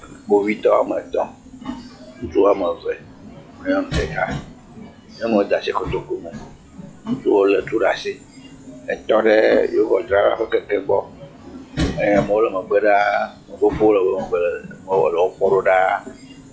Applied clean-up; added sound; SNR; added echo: classical method log-MMSE.